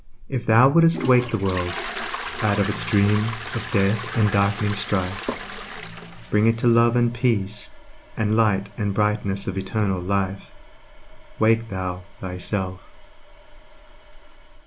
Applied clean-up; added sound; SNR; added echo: none; Toilet flush; 12 dB; none.